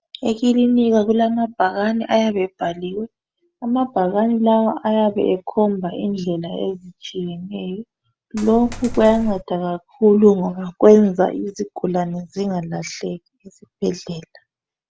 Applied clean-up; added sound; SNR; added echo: none; Coin (dropping); 11 dB; none.